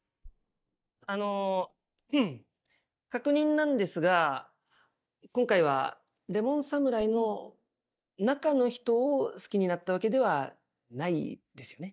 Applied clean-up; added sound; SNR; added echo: neural mask model DeepFilterNet 3.